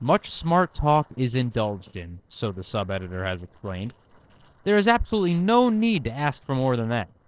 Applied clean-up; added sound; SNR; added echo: neural separator model SepFormer DNS4.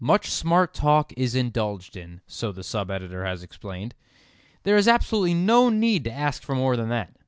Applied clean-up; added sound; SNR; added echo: none; none; none; none.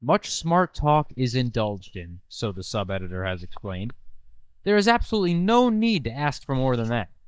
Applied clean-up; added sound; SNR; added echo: neural mask model DeepFilterNet 3.